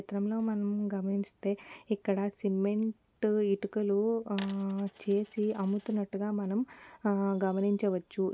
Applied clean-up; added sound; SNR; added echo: none; Coin (dropping); 18 dB; none.